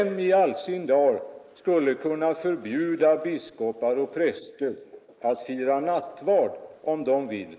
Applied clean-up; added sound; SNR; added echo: neural mask model Resemble Enhance denoiser.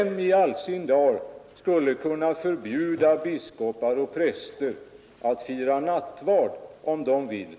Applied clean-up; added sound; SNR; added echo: none; none; none; none.